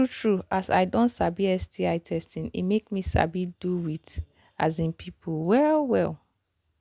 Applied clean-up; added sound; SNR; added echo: none; none; none; none.